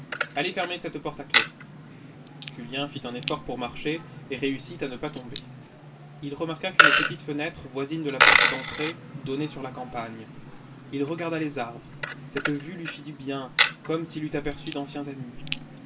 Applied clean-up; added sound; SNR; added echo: none; Coin (dropping); -4 dB; reverberation time 0.2 s.